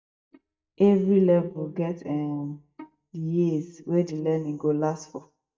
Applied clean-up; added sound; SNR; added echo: neural mask model DeepFilterNet 3.